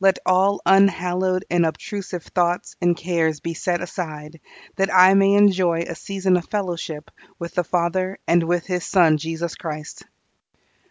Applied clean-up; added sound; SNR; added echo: none; none; none; none.